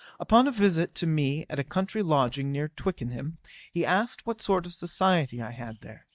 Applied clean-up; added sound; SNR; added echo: neural mask model DeepFilterNet 3.